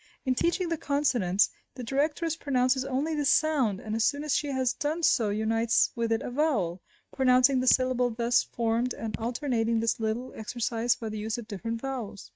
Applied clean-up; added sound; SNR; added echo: neural mask model RNNoise.